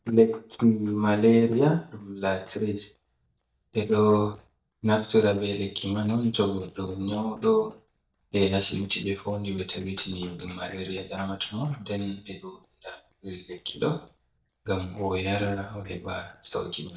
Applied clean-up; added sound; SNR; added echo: neural mask model DeepFilterNet 3.